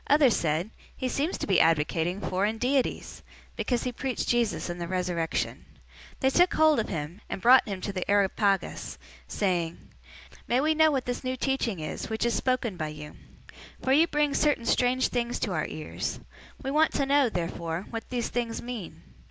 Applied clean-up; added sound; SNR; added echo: none; none; none; none.